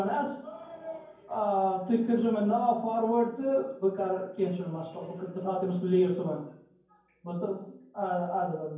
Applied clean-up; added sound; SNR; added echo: none; none; none; reverberation time 0.9 s.